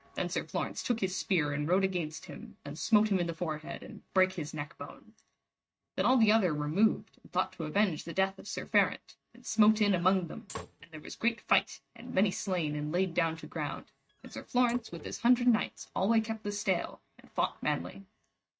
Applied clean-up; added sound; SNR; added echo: neural mask model RNNoise.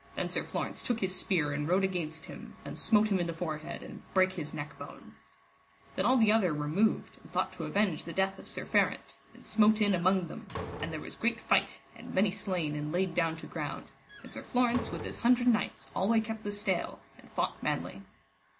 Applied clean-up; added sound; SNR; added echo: none; Slam; 13 dB; none.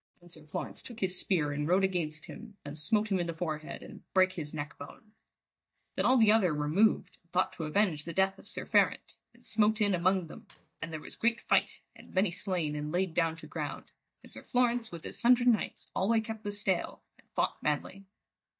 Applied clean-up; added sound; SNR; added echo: neural mask model DeepFilterNet 3.